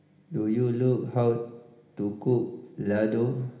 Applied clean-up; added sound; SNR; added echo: none; none; none; reverberation time 1.0 s.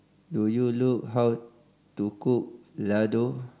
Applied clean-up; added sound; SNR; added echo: none; none; none; none.